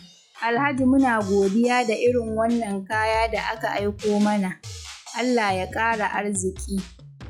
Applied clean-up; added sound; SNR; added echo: classical method log-MMSE.